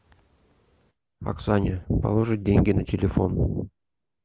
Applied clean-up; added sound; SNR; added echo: none; none; none; none.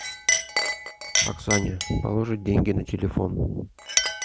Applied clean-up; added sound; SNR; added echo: none; Chink, clink; 2 dB; none.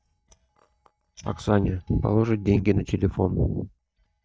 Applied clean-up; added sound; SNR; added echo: neural mask model DeepFilterNet 3.